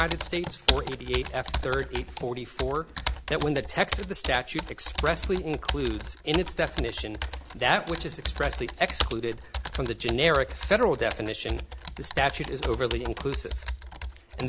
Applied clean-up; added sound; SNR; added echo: none; Computer keyboard; 4 dB; none.